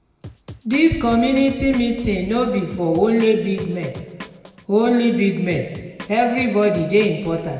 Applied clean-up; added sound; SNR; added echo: none; Drum; 19 dB; reverberation time 1.4 s.